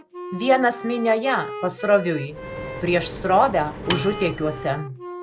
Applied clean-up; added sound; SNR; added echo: none; Microwave oven + Wind instrument, woodwind instrument; 10 dB; none.